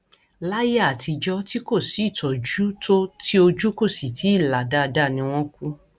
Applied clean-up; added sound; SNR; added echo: none; none; none; none.